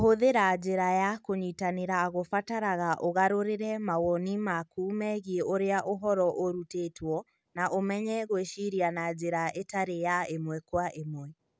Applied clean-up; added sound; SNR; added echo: none; none; none; none.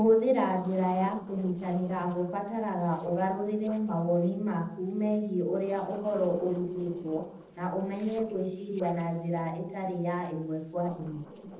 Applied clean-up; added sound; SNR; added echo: neural separator model SepFormer DNS4.